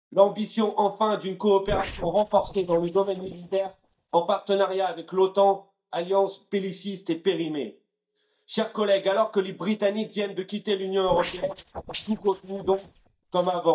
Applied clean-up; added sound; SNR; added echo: neural mask model DeepFilterNet 3.